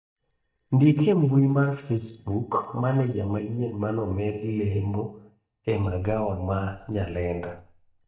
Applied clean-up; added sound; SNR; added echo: neural mask model DeepFilterNet 3.